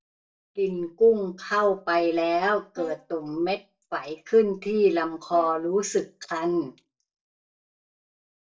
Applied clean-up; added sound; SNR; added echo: neural mask model DeepFilterNet 3.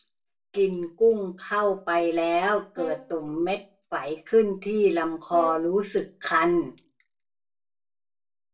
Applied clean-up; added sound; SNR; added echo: none; Brass instrument; 15 dB; reverberation time 0.2 s.